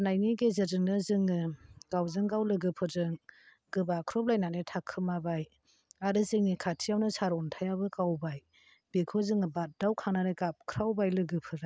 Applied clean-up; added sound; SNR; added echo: none; none; none; none.